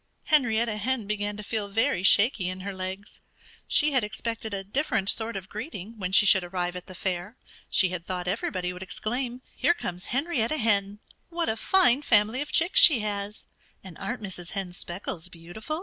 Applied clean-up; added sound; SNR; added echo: none; none; none; none.